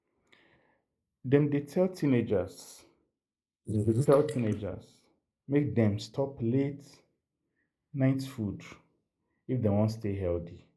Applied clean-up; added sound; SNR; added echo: neural mask model Resemble Enhance denoiser.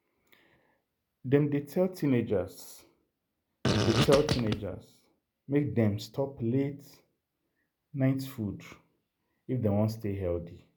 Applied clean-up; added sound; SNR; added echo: none; Fart; -3 dB; none.